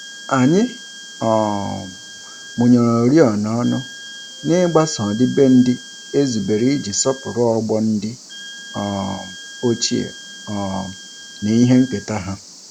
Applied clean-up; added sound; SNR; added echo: none; Cricket + Wind instrument, woodwind instrument; 18 dB; none.